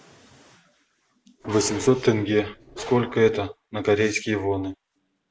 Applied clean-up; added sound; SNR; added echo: none; Bark; 14 dB; none.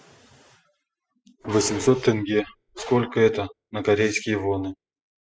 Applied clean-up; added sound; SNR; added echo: classical method spectral subtraction.